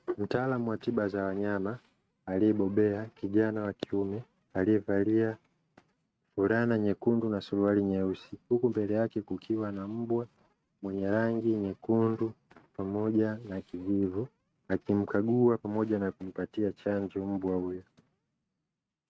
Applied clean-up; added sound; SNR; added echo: neural mask model RNNoise.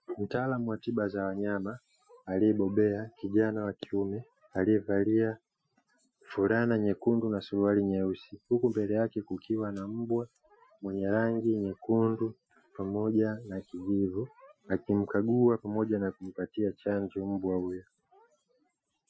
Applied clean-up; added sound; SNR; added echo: classical method Wiener filter.